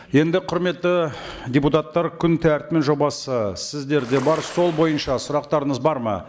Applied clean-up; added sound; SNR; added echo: none; Ocean; 15 dB; none.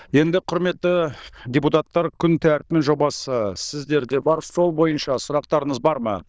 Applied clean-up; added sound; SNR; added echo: neural diffusion model UNIVERSE++.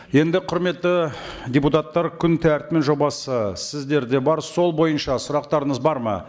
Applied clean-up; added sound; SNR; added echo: none; none; none; none.